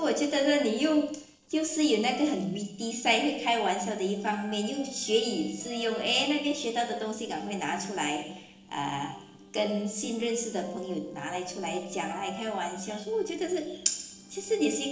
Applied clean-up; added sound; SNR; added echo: neural separator model SepFormer DNS4.